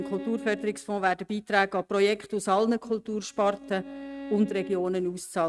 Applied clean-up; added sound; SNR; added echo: neural mask model RNNoise.